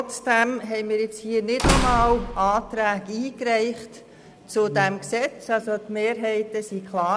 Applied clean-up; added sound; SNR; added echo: none; Slam / Wood; 3 dB; none.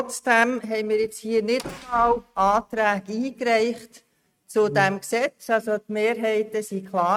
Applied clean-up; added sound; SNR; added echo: neural mask model RNNoise.